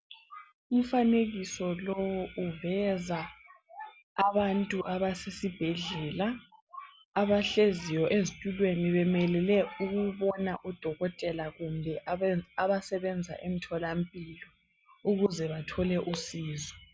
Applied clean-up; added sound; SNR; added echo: none; none; none; none.